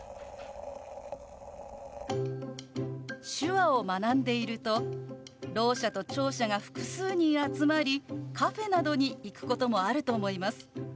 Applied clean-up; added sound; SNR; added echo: none; none; none; none.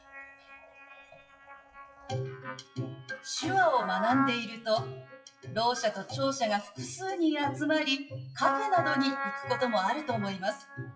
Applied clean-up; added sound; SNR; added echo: classical method WPE with log-MMSE.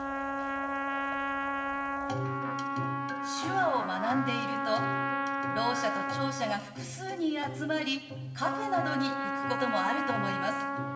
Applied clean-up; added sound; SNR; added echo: none; Trumpet; 0 dB; reverberation time 1.1 s.